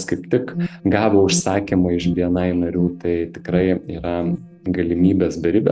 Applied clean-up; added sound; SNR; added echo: none; Alarm; 9 dB; none.